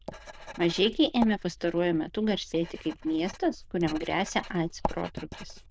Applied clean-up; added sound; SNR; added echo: neural diffusion model UNIVERSE++.